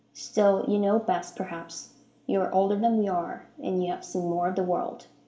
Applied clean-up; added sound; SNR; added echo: none; none; none; reverberation time 0.5 s.